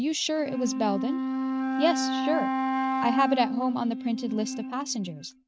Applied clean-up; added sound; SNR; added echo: neural mask model RNNoise.